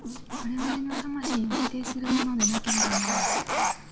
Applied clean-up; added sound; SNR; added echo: none; Squeak; -3 dB; none.